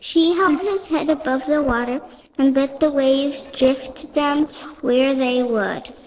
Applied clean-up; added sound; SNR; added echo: neural separator model SepFormer DNS4.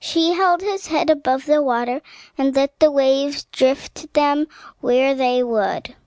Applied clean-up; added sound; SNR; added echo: none; none; none; none.